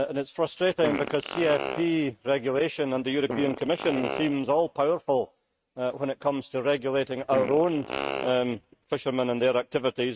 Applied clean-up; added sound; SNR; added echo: neural mask model RNNoise.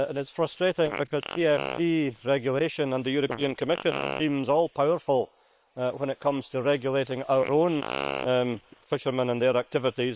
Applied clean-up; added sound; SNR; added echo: neural separator model SepFormer WHAM!.